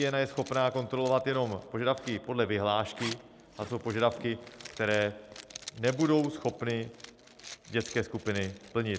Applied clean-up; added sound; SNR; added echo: none; Zipper (clothing); 18 dB; none.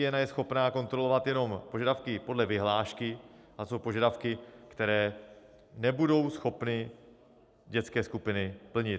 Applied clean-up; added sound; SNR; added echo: none; none; none; none.